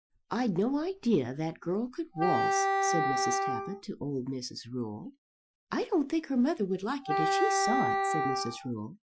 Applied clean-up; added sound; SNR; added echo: classical method Wiener filter.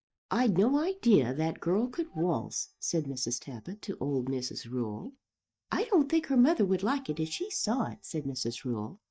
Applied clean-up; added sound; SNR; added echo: neural mask model DeepFilterNet 3.